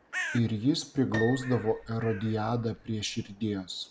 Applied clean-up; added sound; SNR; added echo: none; Piano + Bird; 12 dB; none.